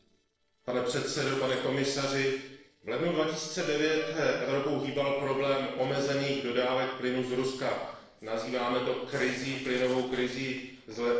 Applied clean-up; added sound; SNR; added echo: neural separator model SepFormer DNS4.